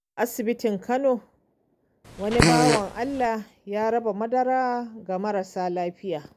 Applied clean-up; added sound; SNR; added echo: none; Fart; -3 dB; none.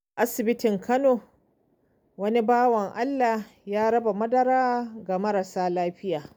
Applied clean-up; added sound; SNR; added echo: none; none; none; none.